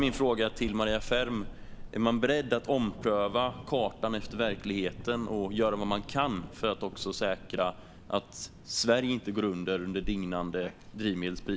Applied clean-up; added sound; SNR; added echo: none; Thunder; 12 dB; none.